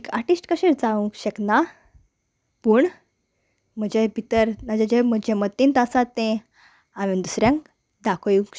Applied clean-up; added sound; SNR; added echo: none; none; none; none.